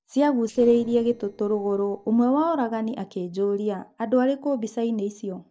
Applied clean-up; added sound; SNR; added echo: neural separator model SepFormer DNS4.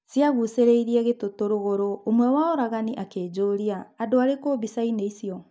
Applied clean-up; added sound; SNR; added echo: none; none; none; none.